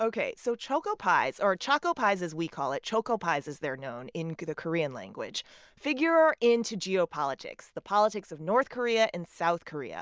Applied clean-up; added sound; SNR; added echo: none; none; none; none.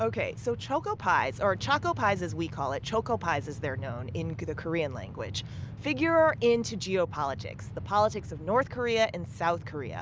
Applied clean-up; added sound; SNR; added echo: none; Train; 10 dB; none.